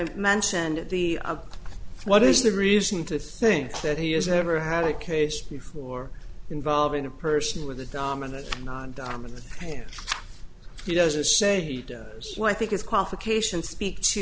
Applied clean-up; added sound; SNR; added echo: none; none; none; none.